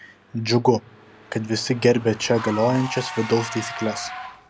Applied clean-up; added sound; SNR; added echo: none; Engine / Car; 13 dB; none.